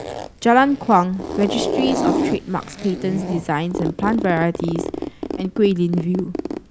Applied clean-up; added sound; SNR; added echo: none; Zipper (clothing); 6 dB; none.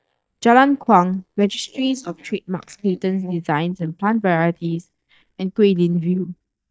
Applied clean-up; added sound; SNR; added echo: neural mask model DeepFilterNet 3.